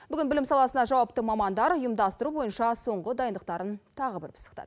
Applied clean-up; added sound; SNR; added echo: none; none; none; none.